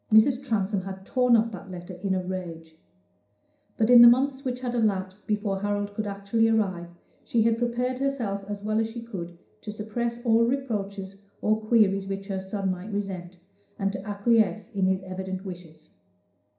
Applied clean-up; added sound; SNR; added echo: none; none; none; reverberation time 0.5 s.